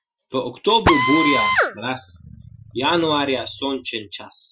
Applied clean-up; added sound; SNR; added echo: classical method Wiener filter.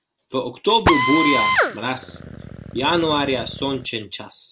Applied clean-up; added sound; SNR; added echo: none; Drill; 0 dB; none.